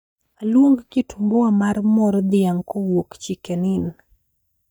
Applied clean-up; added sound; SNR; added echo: neural mask model DeepFilterNet 3.